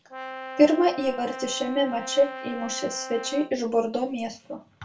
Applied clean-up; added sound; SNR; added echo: none; Brass instrument; 12 dB; reverberation time 0.2 s.